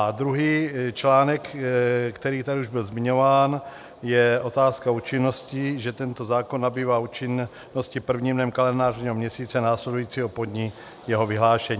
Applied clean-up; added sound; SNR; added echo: none; none; none; none.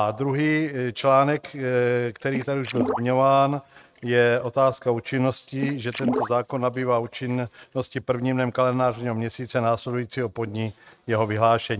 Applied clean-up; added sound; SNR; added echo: neural mask model RNNoise.